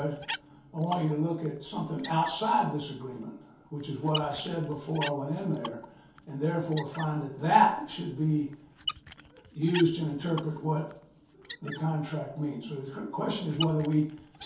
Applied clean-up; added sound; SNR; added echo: none; Squeak; 14 dB; reverberation time 0.6 s.